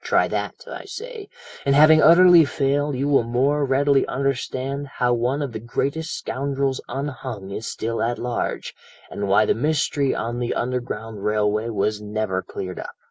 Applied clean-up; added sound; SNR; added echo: none; none; none; none.